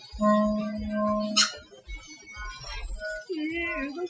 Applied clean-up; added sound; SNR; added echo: classical method Wiener filter.